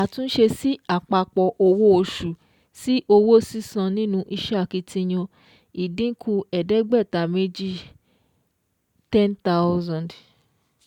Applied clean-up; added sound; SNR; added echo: none; none; none; none.